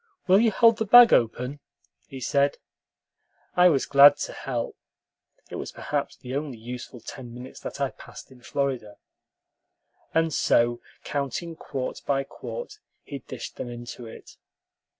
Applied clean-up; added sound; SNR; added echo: none; none; none; none.